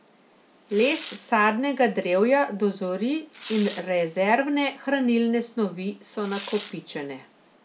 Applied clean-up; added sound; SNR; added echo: none; Tearing; 16 dB; none.